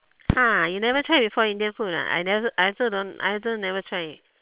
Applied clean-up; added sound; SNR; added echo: neural separator model SepFormer WHAM!.